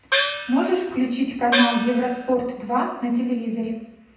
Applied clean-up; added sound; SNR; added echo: none; Gong; 1 dB; reverberation time 0.9 s.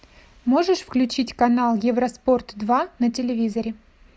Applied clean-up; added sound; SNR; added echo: none; none; none; none.